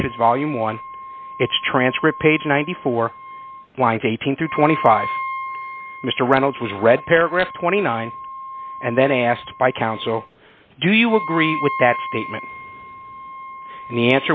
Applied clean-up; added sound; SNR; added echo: none; Wind instrument, woodwind instrument; 12 dB; none.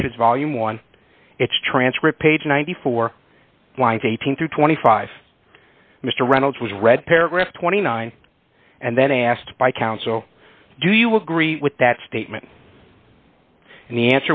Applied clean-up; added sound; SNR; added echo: none; none; none; none.